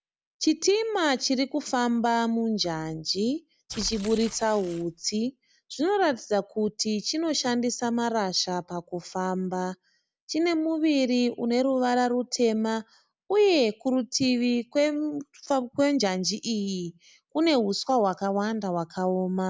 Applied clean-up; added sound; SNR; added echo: none; Tearing; 17 dB; none.